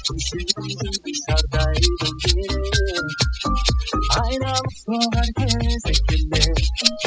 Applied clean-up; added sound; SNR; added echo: classical method spectral subtraction.